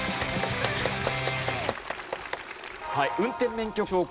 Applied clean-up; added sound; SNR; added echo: none; Domestic sounds, home sounds + Sink (filling or washing) / Water tap, faucet; 19 dB; none.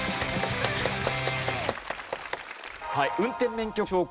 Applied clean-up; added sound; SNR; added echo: none; none; none; none.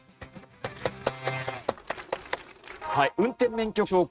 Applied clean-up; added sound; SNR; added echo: neural mask model RNNoise.